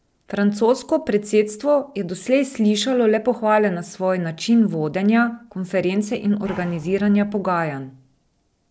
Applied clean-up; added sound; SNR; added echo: neural separator model SepFormer DNS4.